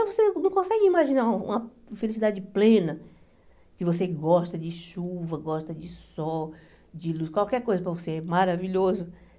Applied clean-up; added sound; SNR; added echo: none; none; none; none.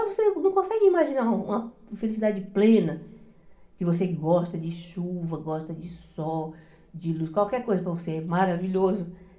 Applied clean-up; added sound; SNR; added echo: none; none; none; reverberation time 0.8 s.